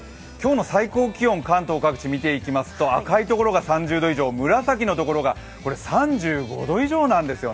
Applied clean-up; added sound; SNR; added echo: none; none; none; none.